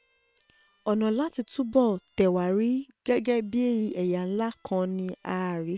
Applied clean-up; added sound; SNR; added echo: neural separator model SepFormer WHAM!.